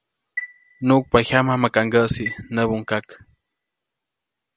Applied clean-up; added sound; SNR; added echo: none; Chime; 17 dB; none.